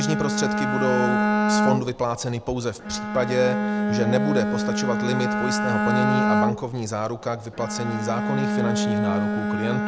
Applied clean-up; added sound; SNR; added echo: none; Bowed string instrument; -3 dB; none.